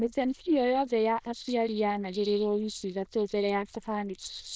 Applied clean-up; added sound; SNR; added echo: neural diffusion model UNIVERSE++.